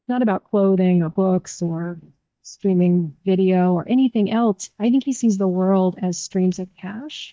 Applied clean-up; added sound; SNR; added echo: neural mask model DeepFilterNet 3.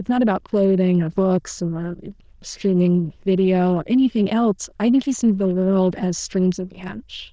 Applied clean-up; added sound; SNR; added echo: neural diffusion model UNIVERSE++.